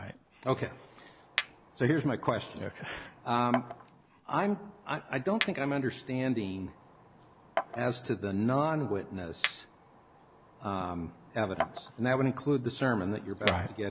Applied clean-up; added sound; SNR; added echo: none; Chink, clink; 1 dB; none.